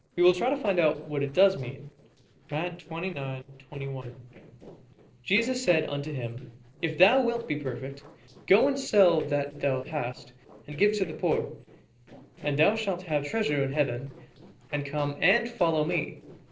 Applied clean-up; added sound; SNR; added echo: neural separator model SepFormer DNS4.